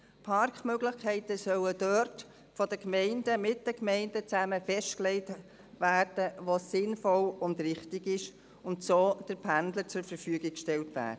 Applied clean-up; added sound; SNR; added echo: none; none; none; none.